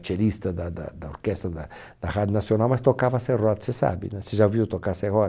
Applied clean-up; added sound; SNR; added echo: none; none; none; none.